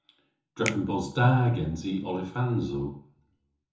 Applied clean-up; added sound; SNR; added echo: none; Finger snapping; 14 dB; reverberation time 0.6 s.